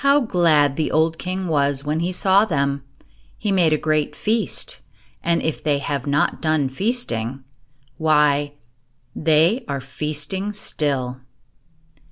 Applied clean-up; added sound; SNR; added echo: none; none; none; none.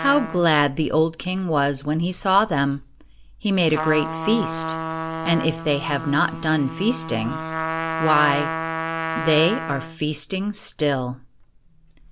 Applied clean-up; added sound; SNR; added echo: none; Trumpet; 8 dB; none.